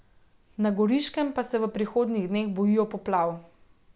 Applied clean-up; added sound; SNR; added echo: none; none; none; none.